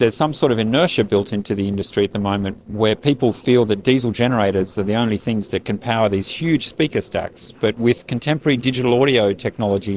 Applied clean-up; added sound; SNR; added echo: neural separator model SepFormer DNS4.